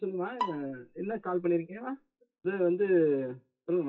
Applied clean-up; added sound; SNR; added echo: classical method WPE with log-MMSE.